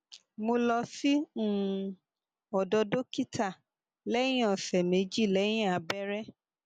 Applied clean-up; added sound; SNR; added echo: none; none; none; none.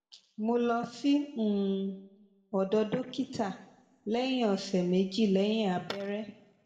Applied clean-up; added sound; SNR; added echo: none; none; none; reverberation time 0.8 s.